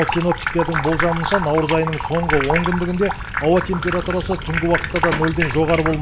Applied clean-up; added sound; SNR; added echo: none; Sink (filling or washing) / Water tap, faucet; 4 dB; none.